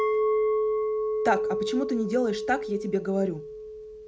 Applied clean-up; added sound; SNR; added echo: none; Chink, clink; -1 dB; none.